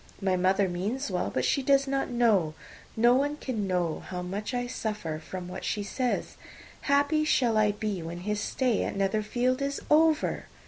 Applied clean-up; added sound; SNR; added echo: none; none; none; none.